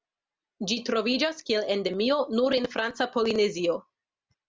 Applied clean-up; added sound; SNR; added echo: none; none; none; none.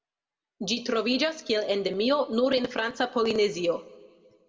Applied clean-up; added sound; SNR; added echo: none; none; none; reverberation time 0.8 s.